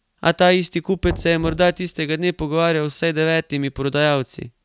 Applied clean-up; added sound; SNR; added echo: none; Knock; 17 dB; none.